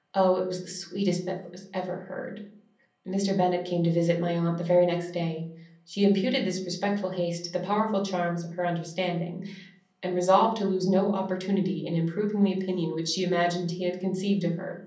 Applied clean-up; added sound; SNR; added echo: none; none; none; reverberation time 0.6 s.